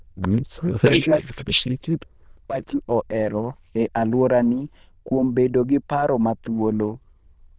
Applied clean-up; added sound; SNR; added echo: neural diffusion model UNIVERSE++.